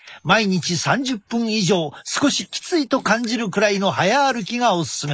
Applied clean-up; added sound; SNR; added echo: neural mask model Resemble Enhance denoiser.